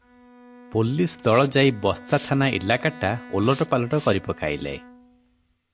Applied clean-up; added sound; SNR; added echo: none; Bowed string instrument + Hiss; 19 dB; none.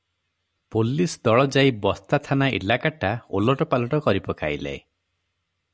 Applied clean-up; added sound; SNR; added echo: none; none; none; none.